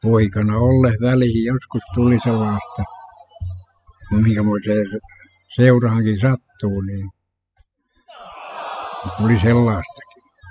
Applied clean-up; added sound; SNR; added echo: classical method spectral subtraction.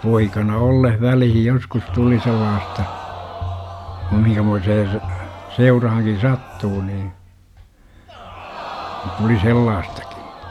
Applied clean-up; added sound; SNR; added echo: none; Crowd; 16 dB; none.